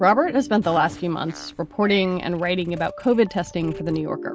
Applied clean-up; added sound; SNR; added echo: none; Meow / Purr + Fart; 19 dB; none.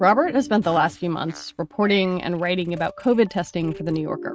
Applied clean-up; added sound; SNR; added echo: neural mask model RNNoise.